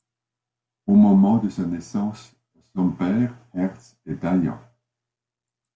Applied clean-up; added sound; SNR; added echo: none; none; none; none.